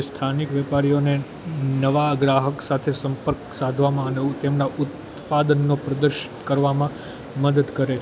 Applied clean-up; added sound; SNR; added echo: none; none; none; none.